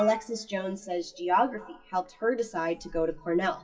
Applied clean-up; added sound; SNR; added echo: classical method WPE with log-MMSE.